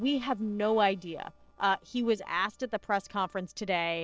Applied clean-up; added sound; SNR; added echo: neural separator model SepFormer DNS4.